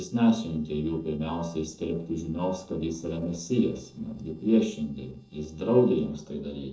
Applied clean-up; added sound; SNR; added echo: neural separator model SepFormer DNS4.